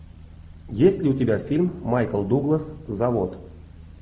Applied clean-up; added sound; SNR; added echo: none; none; none; none.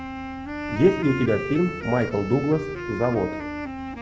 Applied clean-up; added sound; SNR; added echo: none; Wind instrument, woodwind instrument; 8 dB; none.